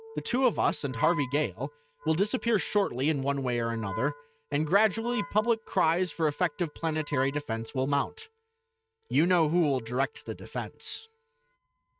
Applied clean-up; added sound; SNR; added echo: neural mask model RNNoise.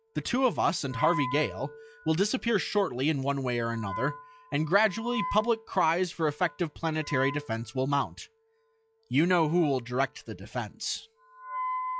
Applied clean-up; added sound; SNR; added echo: classical method log-MMSE.